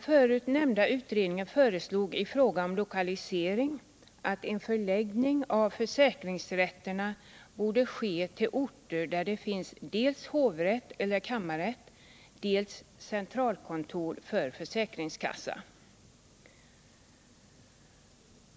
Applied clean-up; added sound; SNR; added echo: none; none; none; none.